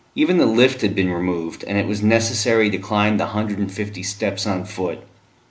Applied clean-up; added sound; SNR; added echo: none; none; none; none.